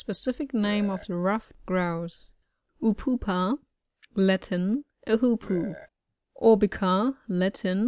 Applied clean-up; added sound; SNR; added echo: none; Burping, eructation; 16 dB; none.